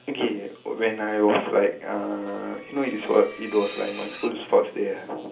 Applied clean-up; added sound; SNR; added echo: none; Screech; 19 dB; reverberation time 0.3 s.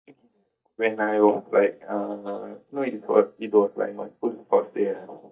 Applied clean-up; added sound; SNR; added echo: neural mask model DeepFilterNet 3.